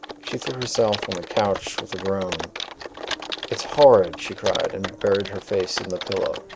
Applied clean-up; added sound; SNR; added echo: none; Typing; 10 dB; none.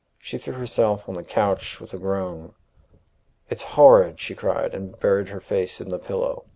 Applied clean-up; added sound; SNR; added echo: none; none; none; none.